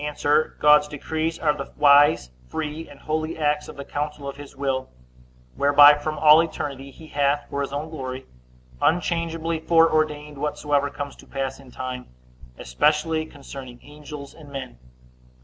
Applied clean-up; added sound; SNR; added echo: none; none; none; none.